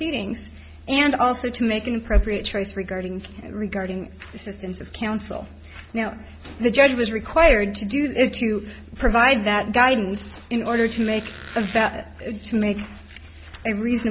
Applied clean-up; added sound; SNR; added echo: none; Squeak; 17 dB; none.